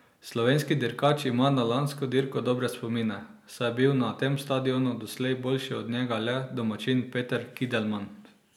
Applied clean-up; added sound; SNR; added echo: none; none; none; none.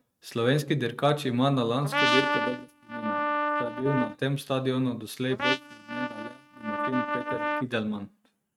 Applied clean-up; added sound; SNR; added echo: neural mask model RNNoise.